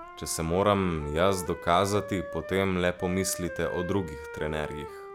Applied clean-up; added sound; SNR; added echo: none; Wind instrument, woodwind instrument; 12 dB; none.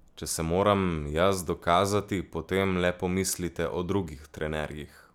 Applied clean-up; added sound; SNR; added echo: none; none; none; none.